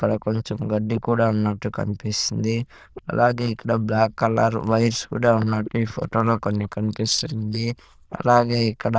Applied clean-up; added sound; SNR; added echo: neural diffusion model UNIVERSE++.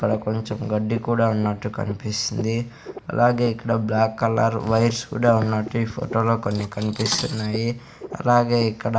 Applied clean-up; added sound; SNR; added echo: none; Frog + Cutlery, silverware; 15 dB; none.